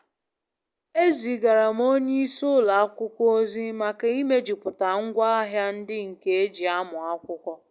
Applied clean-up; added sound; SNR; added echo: none; none; none; none.